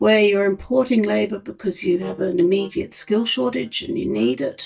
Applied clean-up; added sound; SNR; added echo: neural mask model DeepFilterNet 3.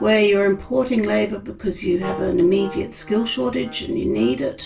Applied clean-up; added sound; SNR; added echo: none; Wind instrument, woodwind instrument; 18 dB; reverberation time 0.2 s.